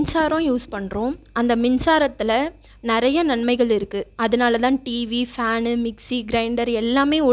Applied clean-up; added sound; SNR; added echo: none; none; none; none.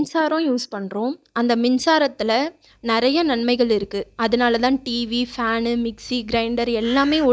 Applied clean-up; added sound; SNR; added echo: neural mask model DeepFilterNet 3.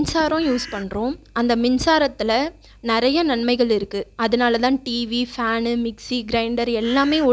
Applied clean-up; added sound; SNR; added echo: none; Bird; 17 dB; none.